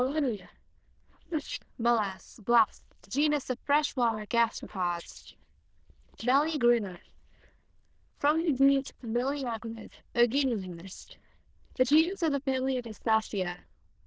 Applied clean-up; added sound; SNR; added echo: neural diffusion model UNIVERSE++.